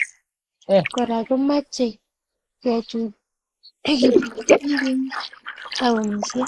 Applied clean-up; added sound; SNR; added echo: neural mask model Resemble Enhance denoiser.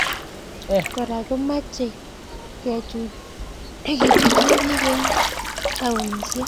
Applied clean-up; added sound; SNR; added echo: none; Drip / Trickle, dribble / Water / Splash, splatter; -3 dB; none.